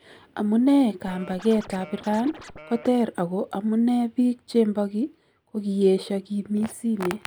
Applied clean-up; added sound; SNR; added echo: none; Scratching (performance technique); 18 dB; none.